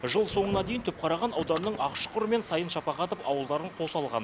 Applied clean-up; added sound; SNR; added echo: none; Thunder / Rain; 14 dB; none.